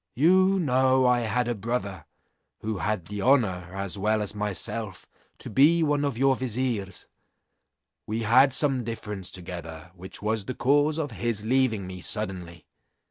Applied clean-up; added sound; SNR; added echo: none; none; none; none.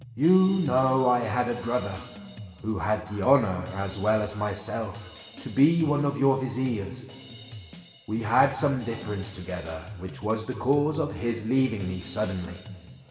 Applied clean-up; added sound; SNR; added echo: none; Drum kit; 17 dB; reverberation time 2.2 s.